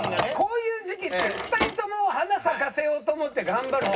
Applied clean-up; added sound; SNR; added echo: none; Drawer open or close; 8 dB; reverberation time 0.4 s.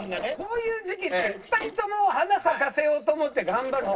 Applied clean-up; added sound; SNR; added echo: neural separator model SepFormer DNS4.